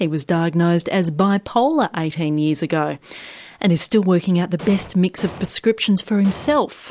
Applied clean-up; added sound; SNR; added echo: none; Explosion; 15 dB; none.